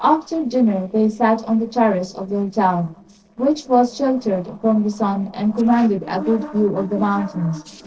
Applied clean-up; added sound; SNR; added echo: neural separator model SepFormer DNS4.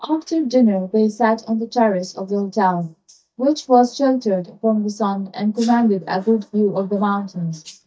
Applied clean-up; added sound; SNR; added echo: neural mask model DeepFilterNet 3.